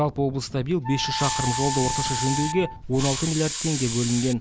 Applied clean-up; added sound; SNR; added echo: none; Hiss + Wind instrument, woodwind instrument; 5 dB; none.